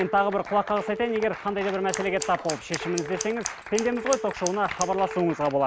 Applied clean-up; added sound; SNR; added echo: none; Telephone + Scissors; 11 dB; none.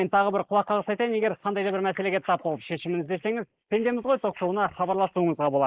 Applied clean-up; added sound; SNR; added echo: neural mask model Resemble Enhance denoiser.